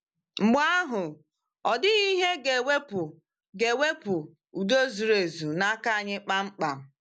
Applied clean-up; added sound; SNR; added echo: none; none; none; none.